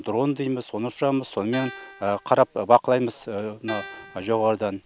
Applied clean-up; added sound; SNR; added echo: none; Guitar; 14 dB; none.